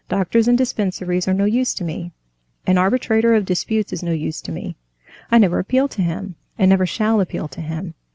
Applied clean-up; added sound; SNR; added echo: none; none; none; none.